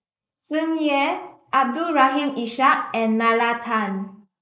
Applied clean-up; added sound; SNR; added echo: neural mask model Resemble Enhance denoiser.